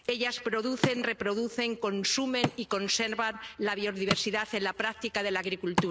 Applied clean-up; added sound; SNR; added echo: none; Wood; 7 dB; none.